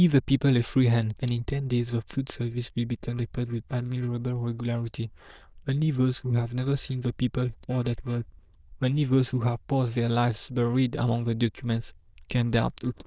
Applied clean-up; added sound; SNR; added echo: neural diffusion model UNIVERSE++.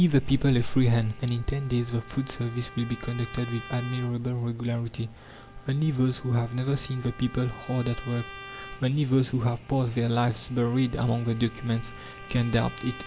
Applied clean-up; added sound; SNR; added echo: none; Trumpet; 20 dB; none.